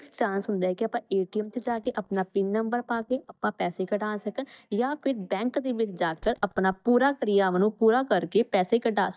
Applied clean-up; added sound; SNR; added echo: neural mask model DeepFilterNet 3.